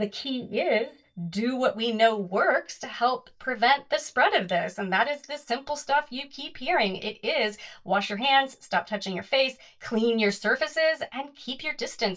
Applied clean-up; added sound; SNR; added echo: neural mask model DeepFilterNet 3.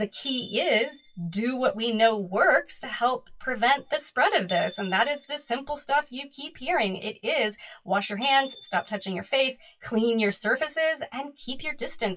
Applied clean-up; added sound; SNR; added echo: classical method WPE with log-MMSE.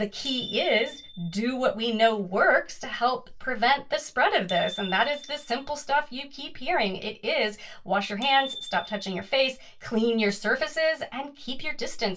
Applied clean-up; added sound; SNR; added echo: none; Bicycle bell; 16 dB; reverberation time 0.2 s.